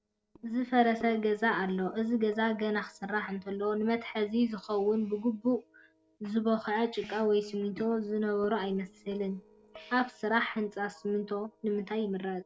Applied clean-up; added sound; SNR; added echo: neural separator model SepFormer DNS4.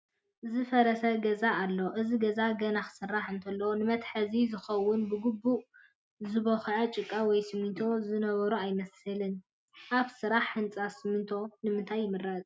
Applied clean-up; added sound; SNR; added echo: none; none; none; none.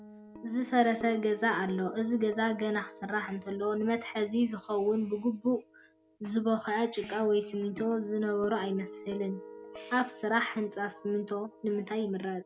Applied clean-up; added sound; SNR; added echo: none; Guitar; 17 dB; none.